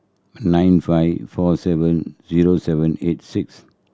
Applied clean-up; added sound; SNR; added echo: none; none; none; none.